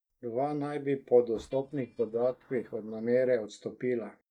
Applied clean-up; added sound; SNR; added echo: neural mask model DeepFilterNet 3.